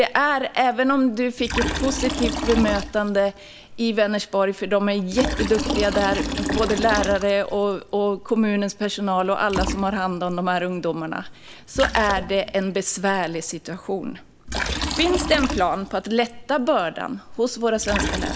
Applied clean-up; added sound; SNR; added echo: none; Liquid; 7 dB; none.